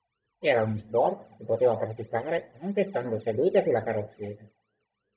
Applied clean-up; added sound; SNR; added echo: neural mask model DeepFilterNet 3.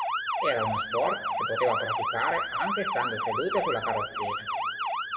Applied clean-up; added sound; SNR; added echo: none; Motor vehicle (road) / Siren; -2 dB; reverberation time 1.7 s.